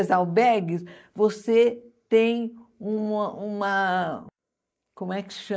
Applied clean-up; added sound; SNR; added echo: neural mask model Resemble Enhance denoiser.